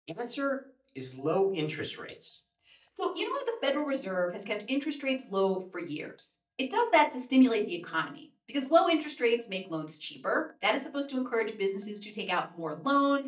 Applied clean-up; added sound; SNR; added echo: neural mask model DeepFilterNet 3.